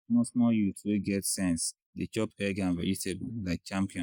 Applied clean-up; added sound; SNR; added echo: neural mask model Resemble Enhance denoiser.